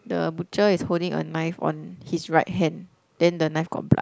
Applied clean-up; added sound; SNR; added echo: none; none; none; none.